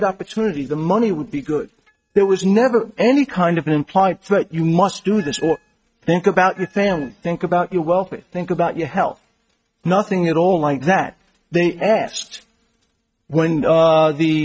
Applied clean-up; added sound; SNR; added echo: neural mask model RNNoise.